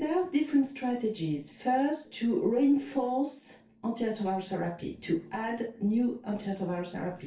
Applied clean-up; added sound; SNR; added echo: none; none; none; reverberation time 0.3 s.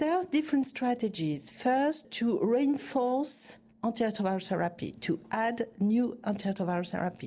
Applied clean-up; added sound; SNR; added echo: none; none; none; none.